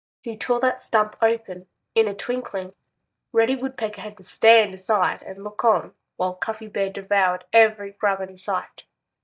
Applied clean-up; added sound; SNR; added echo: neural mask model DeepFilterNet 3.